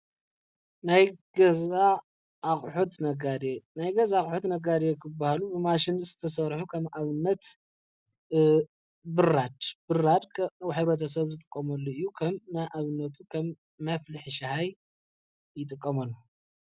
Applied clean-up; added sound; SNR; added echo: none; none; none; none.